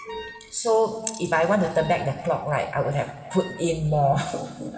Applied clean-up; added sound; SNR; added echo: none; Wind instrument, woodwind instrument; 18 dB; reverberation time 2.3 s.